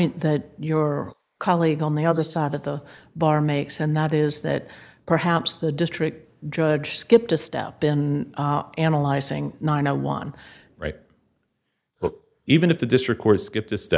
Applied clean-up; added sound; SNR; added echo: neural mask model Resemble Enhance denoiser.